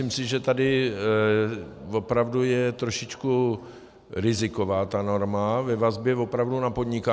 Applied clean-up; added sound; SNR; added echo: none; none; none; none.